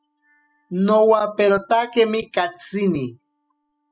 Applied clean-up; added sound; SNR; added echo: classical method spectral subtraction.